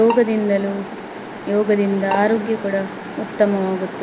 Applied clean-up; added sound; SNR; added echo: none; Bowed string instrument; 15 dB; none.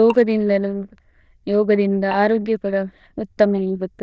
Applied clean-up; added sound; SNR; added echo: neural diffusion model UNIVERSE++.